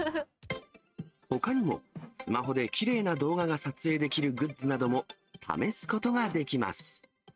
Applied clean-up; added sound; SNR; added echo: neural mask model RNNoise.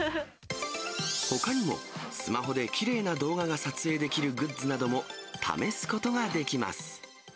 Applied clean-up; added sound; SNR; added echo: none; Sawing; 19 dB; none.